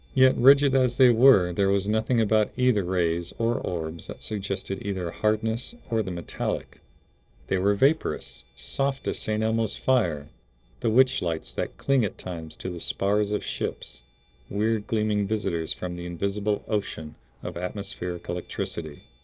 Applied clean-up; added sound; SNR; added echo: neural separator model SepFormer DNS4.